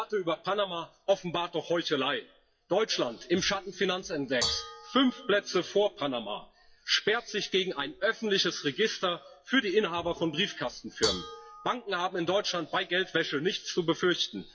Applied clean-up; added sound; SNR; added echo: classical method WPE with log-MMSE.